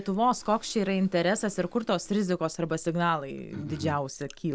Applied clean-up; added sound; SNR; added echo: none; none; none; none.